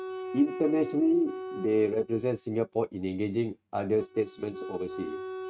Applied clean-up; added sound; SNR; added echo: neural mask model RNNoise.